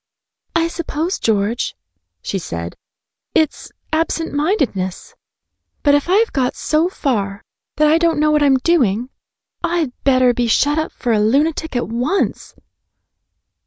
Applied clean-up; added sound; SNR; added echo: none; none; none; none.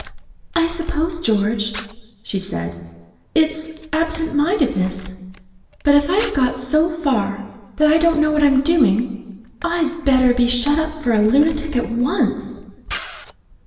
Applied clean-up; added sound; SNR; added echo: none; Camera; 15 dB; reverberation time 1.1 s.